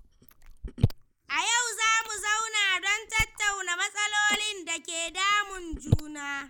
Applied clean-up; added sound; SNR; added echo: neural mask model Resemble Enhance denoiser.